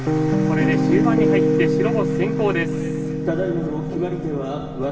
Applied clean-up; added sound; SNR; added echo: none; Piano; -5 dB; reverberation time 2.5 s.